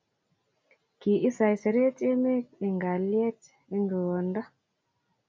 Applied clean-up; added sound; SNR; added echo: none; none; none; none.